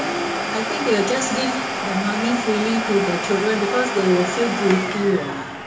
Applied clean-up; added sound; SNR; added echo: none; Domestic sounds, home sounds; 3 dB; reverberation time 1.1 s.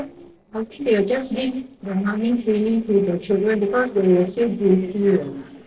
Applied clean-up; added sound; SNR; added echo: neural separator model SepFormer DNS4.